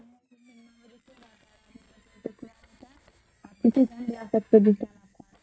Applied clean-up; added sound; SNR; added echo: neural mask model DeepFilterNet 3.